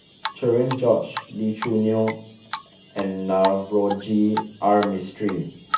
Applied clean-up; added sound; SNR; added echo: none; Drip; 10 dB; reverberation time 0.4 s.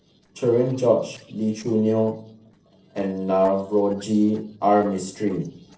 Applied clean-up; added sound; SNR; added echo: neural separator model SepFormer DNS4.